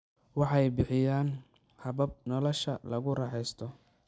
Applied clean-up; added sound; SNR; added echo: none; none; none; none.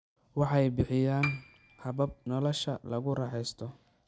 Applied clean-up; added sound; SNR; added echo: none; Piano; 11 dB; none.